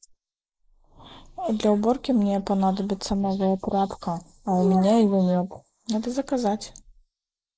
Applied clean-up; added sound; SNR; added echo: neural mask model Resemble Enhance denoiser.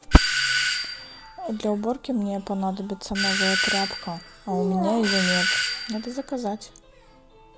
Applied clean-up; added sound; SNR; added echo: none; Doorbell; 1 dB; none.